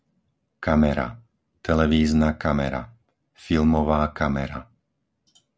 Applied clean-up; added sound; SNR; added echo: none; none; none; none.